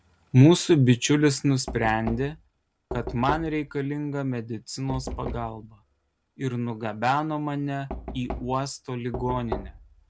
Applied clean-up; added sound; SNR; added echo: none; Knock; 13 dB; none.